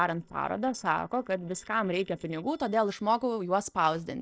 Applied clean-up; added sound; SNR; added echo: neural separator model SepFormer DNS4.